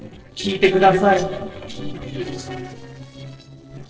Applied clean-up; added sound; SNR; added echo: neural separator model SepFormer DNS4.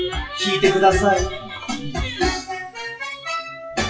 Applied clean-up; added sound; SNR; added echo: classical method WPE with log-MMSE.